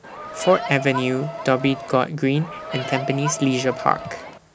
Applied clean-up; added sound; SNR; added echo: none; Crowd; 9 dB; none.